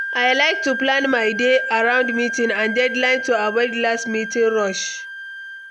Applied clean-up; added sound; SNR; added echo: none; Wind instrument, woodwind instrument; 7 dB; none.